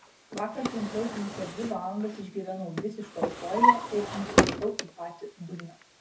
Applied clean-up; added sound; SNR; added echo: none; Drawer open or close; -4 dB; reverberation time 0.3 s.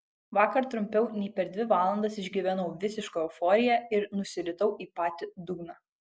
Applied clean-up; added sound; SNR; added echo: none; none; none; none.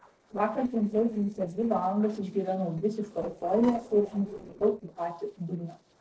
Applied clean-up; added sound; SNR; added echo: neural separator model SepFormer DNS4.